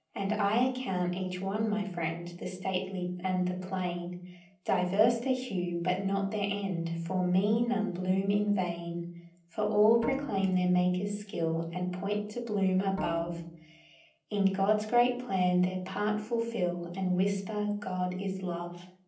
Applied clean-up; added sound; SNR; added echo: neural separator model SepFormer DNS4.